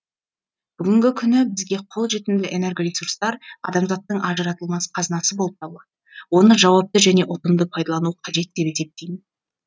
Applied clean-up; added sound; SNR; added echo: none; none; none; none.